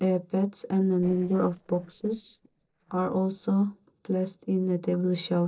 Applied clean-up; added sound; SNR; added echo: neural separator model SepFormer DNS4.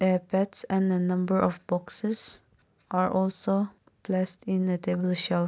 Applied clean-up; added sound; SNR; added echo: none; none; none; none.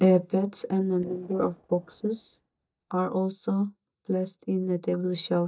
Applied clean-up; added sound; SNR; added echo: neural mask model DeepFilterNet 3.